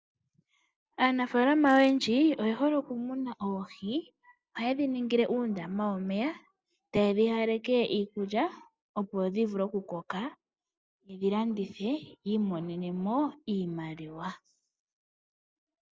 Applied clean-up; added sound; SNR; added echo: neural separator model SepFormer DNS4.